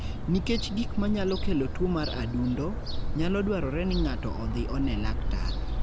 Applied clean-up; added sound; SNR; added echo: none; Gull, seagull / Fowl; 0 dB; none.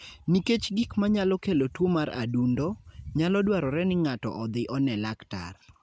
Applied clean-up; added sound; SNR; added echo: none; none; none; none.